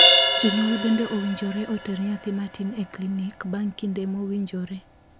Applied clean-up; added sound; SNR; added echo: none; Crash cymbal; -2 dB; none.